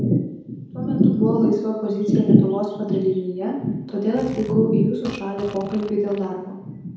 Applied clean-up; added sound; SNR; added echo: none; Fart; 18 dB; reverberation time 1.0 s.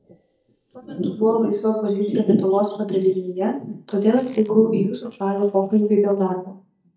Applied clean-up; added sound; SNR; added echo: neural mask model DeepFilterNet 3.